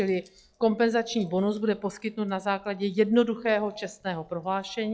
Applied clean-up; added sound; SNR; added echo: classical method log-MMSE.